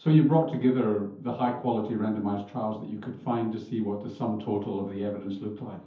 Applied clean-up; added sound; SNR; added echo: none; none; none; reverberation time 0.5 s.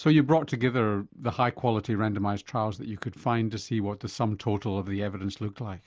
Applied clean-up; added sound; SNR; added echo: none; none; none; none.